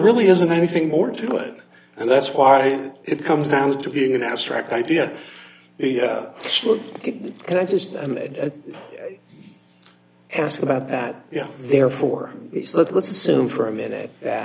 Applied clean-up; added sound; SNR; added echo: none; none; none; none.